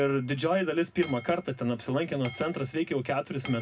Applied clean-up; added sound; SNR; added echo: none; Hammer / Chink, clink; 9 dB; reverberation time 0.2 s.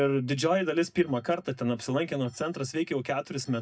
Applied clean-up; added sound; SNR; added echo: neural mask model DeepFilterNet 3.